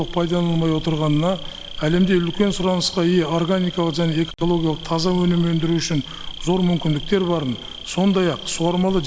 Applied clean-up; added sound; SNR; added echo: none; Insect; 12 dB; none.